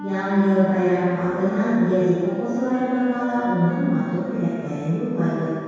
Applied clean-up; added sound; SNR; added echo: none; Wind instrument, woodwind instrument; 17 dB; reverberation time 1.9 s.